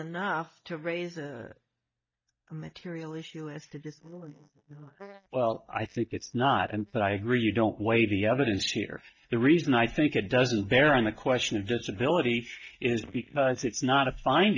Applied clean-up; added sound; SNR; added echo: neural mask model DeepFilterNet 3.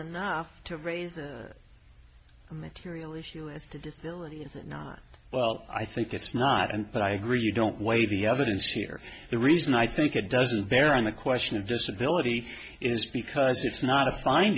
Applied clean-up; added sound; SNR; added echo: none; none; none; none.